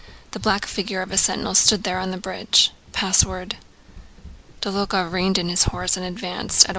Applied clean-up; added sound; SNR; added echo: none; Run; 19 dB; none.